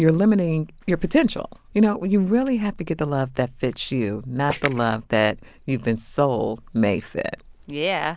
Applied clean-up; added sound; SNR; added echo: neural mask model Resemble Enhance denoiser.